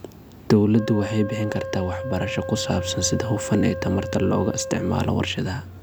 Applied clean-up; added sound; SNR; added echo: none; Wind instrument, woodwind instrument; 10 dB; none.